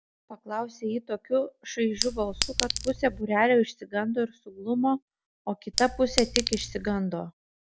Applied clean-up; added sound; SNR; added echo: none; Chink, clink; 4 dB; none.